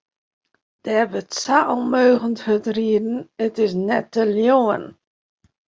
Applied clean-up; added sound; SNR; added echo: none; none; none; none.